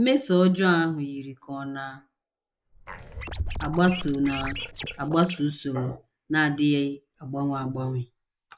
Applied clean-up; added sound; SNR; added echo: neural mask model Resemble Enhance denoiser.